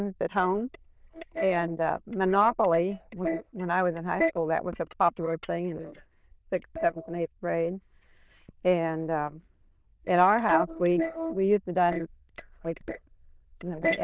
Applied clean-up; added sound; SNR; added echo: neural diffusion model UNIVERSE++.